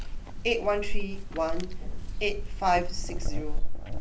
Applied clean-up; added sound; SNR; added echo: none; Chewing, mastication; -4 dB; none.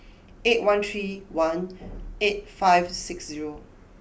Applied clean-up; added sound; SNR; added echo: none; none; none; none.